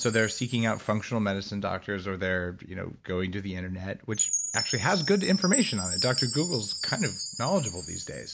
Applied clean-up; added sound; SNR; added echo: none; Chime; 5 dB; none.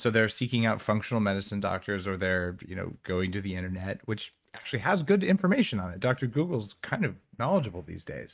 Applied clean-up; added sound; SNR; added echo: neural mask model RNNoise.